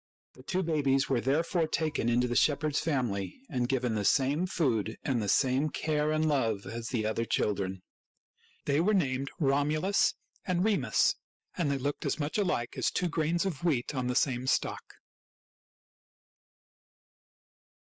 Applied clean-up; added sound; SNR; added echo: neural mask model DeepFilterNet 3.